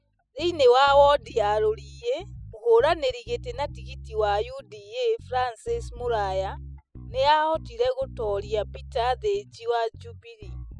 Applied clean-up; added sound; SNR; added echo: classical method spectral subtraction.